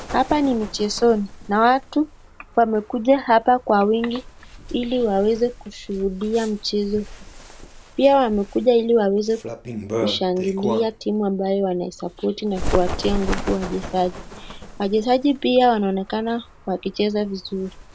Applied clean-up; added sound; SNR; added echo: none; Bird; 11 dB; none.